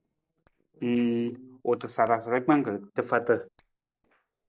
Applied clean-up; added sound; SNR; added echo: neural separator model SepFormer DNS4.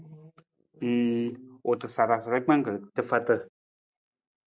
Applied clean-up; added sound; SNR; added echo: none; none; none; none.